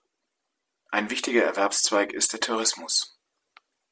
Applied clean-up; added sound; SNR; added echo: none; none; none; none.